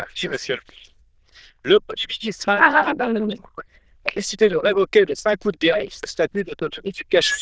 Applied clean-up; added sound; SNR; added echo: neural diffusion model UNIVERSE++.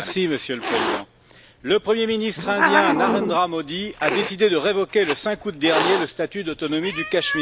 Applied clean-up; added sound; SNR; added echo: none; Hiss; 4 dB; none.